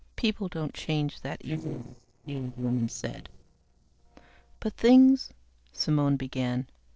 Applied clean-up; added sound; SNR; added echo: neural separator model SepFormer DNS4.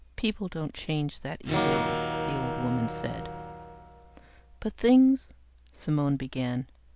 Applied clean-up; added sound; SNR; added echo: none; Acoustic guitar / Strum; 3 dB; none.